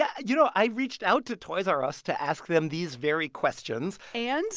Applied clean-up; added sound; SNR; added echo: none; none; none; none.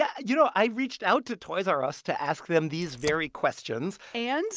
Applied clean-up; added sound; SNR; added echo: neural mask model RNNoise.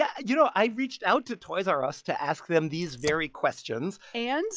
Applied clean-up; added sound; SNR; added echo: classical method log-MMSE.